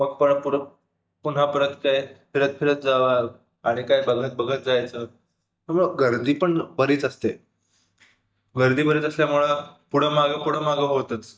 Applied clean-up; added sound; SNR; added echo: neural mask model DeepFilterNet 3.